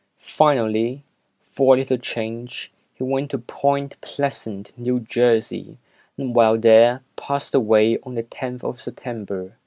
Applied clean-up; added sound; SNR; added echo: none; none; none; none.